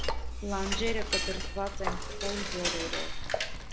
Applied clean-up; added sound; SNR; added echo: none; Cutlery, silverware / Dishes, pots, and pans; -4 dB; none.